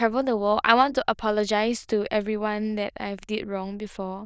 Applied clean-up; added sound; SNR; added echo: neural diffusion model UNIVERSE++.